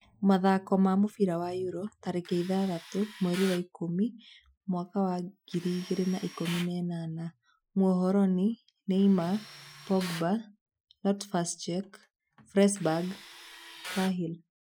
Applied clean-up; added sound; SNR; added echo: classical method Wiener filter.